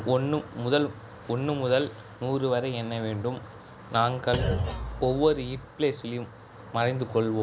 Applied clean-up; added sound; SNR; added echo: none; Thump, thud; 4 dB; none.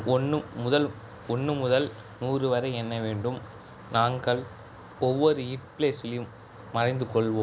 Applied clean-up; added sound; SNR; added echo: none; none; none; none.